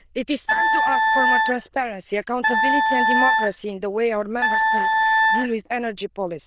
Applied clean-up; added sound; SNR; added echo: neural diffusion model UNIVERSE++.